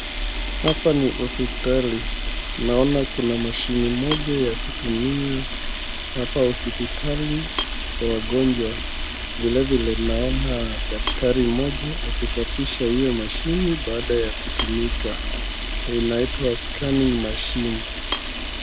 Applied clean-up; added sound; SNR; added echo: none; Camera; 1 dB; none.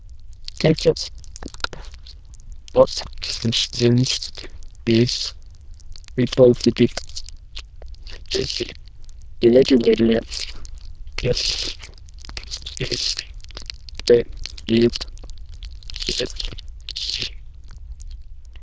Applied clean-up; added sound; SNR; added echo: neural diffusion model UNIVERSE++.